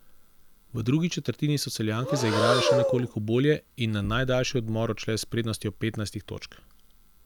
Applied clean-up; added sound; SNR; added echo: none; Breathing; 2 dB; none.